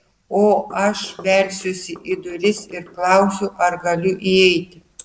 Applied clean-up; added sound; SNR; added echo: neural separator model SepFormer DNS4.